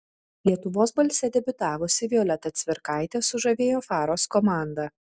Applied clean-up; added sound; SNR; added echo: none; none; none; none.